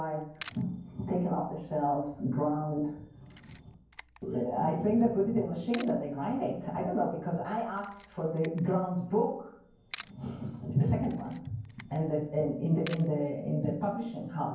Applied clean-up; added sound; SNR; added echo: none; Camera; 18 dB; reverberation time 0.9 s.